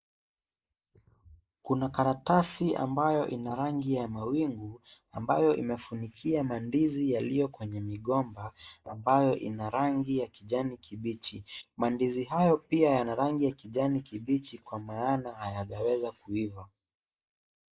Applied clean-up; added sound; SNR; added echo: neural mask model Resemble Enhance denoiser.